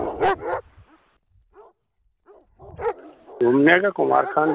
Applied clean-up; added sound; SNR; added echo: none; Dog; 7 dB; none.